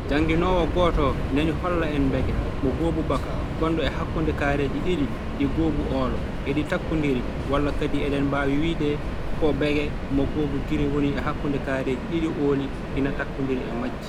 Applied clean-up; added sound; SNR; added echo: none; Subway, metro, underground; 2 dB; none.